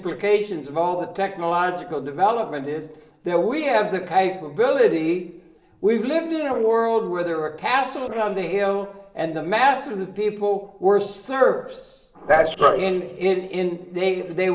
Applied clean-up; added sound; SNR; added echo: neural separator model SepFormer DNS4.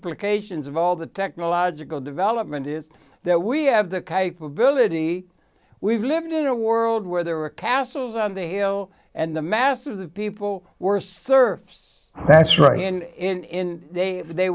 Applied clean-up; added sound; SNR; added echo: none; none; none; none.